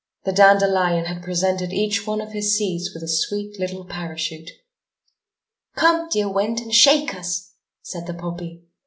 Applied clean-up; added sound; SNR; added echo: none; none; none; none.